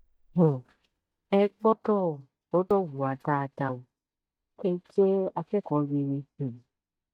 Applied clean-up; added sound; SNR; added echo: neural mask model DeepFilterNet 3.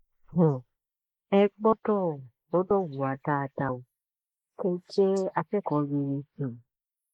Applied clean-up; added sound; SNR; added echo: neural mask model Resemble Enhance denoiser.